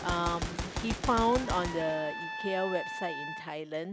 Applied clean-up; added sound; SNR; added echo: none; Gunshot, gunfire + Trumpet; 5 dB; none.